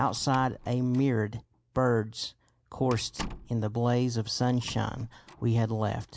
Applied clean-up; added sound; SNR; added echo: none; Slam; 18 dB; none.